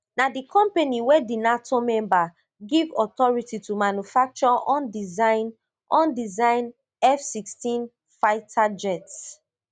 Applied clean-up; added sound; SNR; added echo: none; none; none; none.